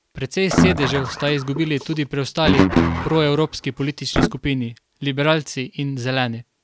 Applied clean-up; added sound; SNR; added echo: none; Guitar; -1 dB; none.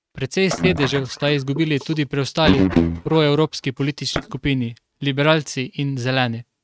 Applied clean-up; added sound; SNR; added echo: neural mask model RNNoise.